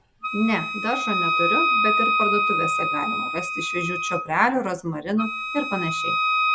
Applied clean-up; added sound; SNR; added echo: none; Wind instrument, woodwind instrument; -3 dB; none.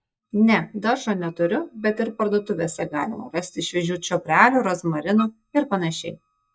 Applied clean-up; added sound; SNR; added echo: neural mask model DeepFilterNet 3.